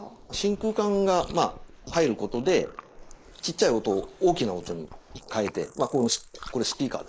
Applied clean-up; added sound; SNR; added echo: neural mask model Resemble Enhance denoiser.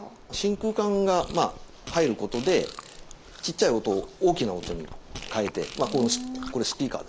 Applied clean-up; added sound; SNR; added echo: none; Chewing, mastication + Fart; 15 dB; none.